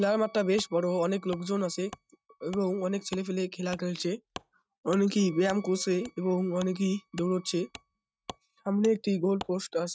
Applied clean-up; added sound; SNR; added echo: neural mask model RNNoise.